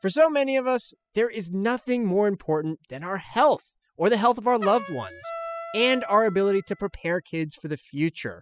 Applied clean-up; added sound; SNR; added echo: classical method spectral subtraction.